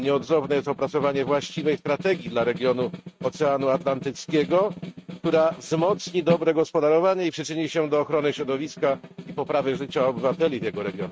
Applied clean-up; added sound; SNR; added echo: neural mask model RNNoise.